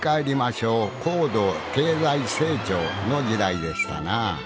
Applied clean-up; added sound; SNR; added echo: none; none; none; none.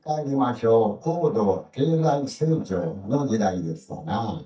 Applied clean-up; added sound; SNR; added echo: neural mask model DeepFilterNet 3.